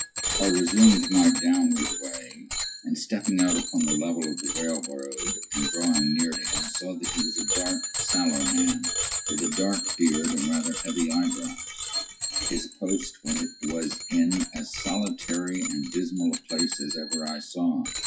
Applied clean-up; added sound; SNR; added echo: classical method WPE with log-MMSE.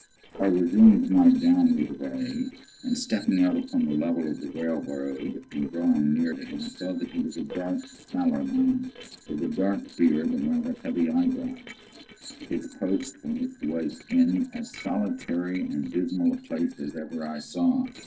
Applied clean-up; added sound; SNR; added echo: neural separator model SepFormer DNS4.